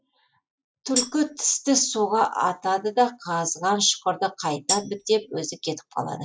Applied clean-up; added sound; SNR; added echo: classical method log-MMSE.